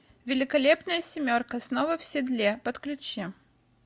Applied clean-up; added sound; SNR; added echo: none; none; none; none.